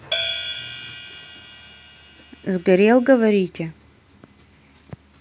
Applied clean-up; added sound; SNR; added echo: none; Hi-hat; 10 dB; none.